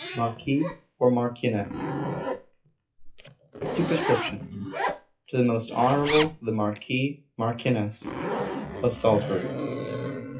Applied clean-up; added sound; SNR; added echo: classical method WPE with log-MMSE.